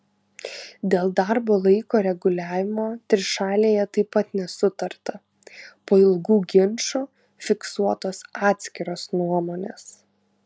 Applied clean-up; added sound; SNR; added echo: none; none; none; none.